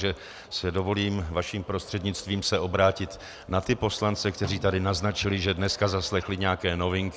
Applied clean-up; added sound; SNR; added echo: none; Snare drum; 20 dB; none.